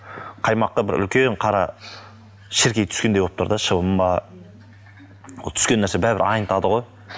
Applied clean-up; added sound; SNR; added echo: none; none; none; none.